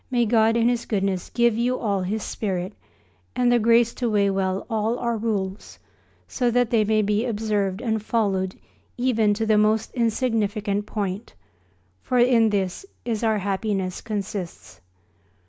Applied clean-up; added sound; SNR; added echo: none; none; none; none.